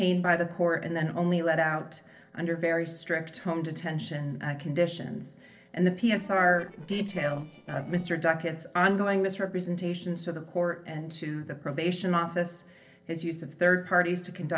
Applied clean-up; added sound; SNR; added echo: neural separator model SepFormer DNS4.